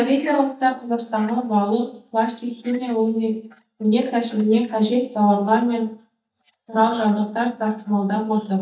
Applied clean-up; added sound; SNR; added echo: neural mask model DeepFilterNet 3.